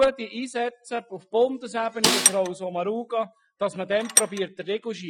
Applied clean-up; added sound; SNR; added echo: classical method Wiener filter.